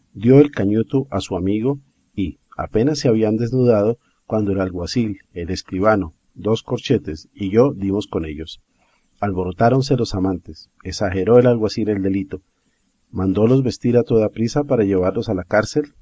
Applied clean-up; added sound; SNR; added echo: none; none; none; none.